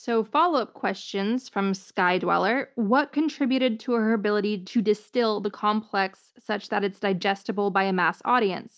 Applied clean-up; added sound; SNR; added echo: none; none; none; none.